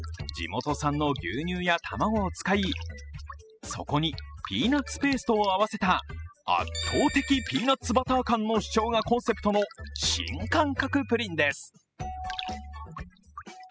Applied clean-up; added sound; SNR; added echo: classical method spectral subtraction.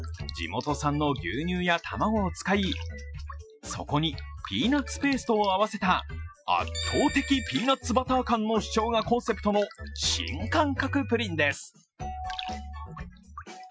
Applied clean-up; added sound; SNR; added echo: classical method Wiener filter.